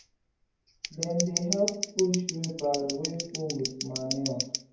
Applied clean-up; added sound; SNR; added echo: none; Scissors; 5 dB; reverberation time 0.9 s.